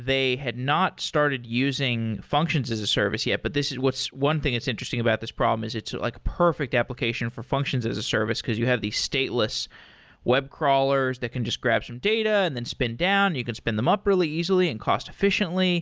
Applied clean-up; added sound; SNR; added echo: none; none; none; none.